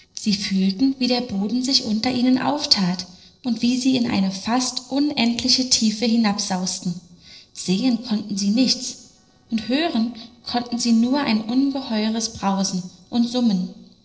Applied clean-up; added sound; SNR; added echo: neural separator model SepFormer DNS4.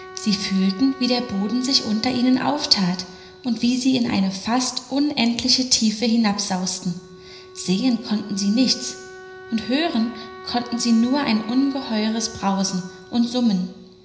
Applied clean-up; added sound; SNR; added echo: none; Wind instrument, woodwind instrument; 19 dB; reverberation time 0.9 s.